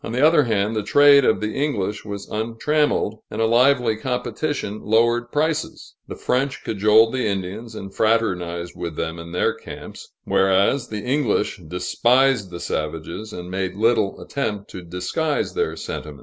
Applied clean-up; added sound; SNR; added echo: none; none; none; none.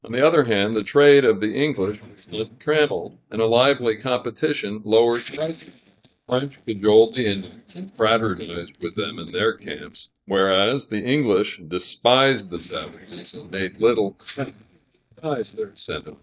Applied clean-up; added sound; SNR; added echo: neural mask model DeepFilterNet 3.